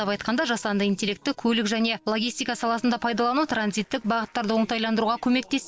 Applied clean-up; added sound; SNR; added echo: neural separator model SepFormer DNS4.